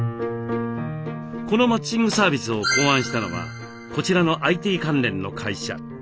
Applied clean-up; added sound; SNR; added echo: none; Wood; 19 dB; none.